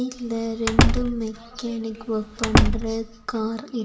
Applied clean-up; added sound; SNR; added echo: none; Slam; -4 dB; reverberation time 0.7 s.